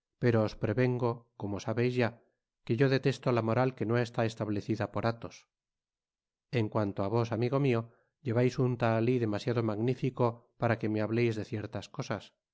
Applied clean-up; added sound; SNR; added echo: none; none; none; none.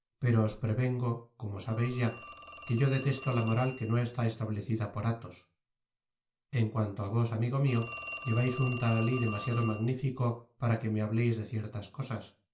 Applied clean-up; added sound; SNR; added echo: none; Telephone; 9 dB; reverberation time 0.3 s.